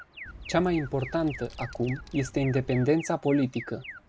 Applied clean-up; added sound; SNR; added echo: none; Alarm + Wind; 15 dB; none.